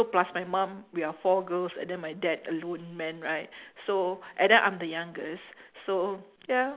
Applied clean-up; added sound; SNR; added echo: none; none; none; none.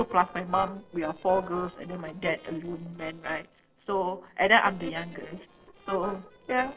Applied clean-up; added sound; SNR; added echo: neural separator model SepFormer DNS4.